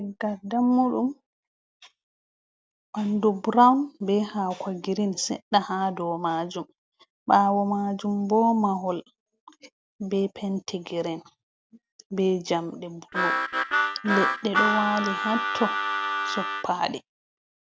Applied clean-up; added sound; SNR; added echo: none; Harmonica; 0 dB; none.